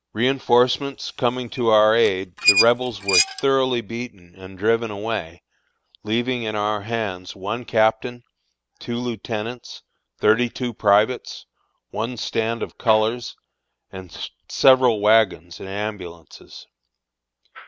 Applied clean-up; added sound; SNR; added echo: none; Squeak; 3 dB; none.